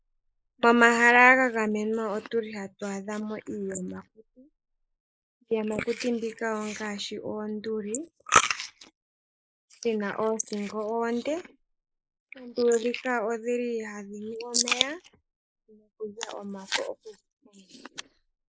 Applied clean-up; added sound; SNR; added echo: neural mask model Resemble Enhance denoiser.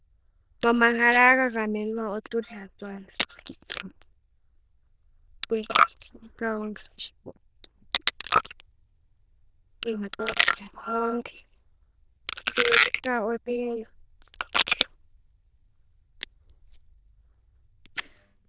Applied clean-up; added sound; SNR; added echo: neural diffusion model UNIVERSE++.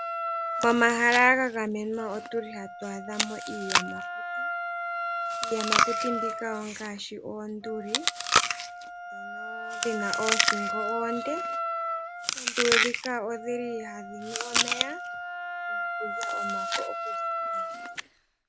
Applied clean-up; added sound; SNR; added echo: none; Chewing, mastication + Wind instrument, woodwind instrument; -1 dB; none.